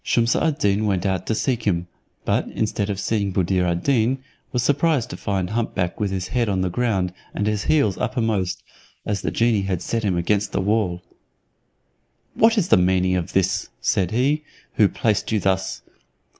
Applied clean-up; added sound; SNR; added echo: neural mask model Resemble Enhance denoiser.